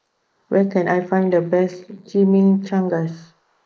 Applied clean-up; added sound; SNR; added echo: neural mask model Resemble Enhance denoiser.